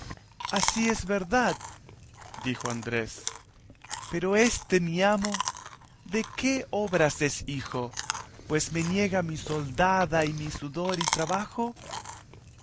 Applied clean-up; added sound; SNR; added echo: none; Chewing, mastication; 9 dB; none.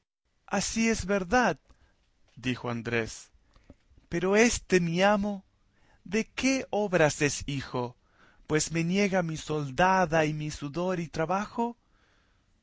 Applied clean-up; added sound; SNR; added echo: none; none; none; none.